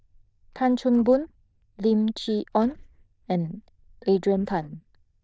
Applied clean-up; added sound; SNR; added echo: neural diffusion model UNIVERSE++.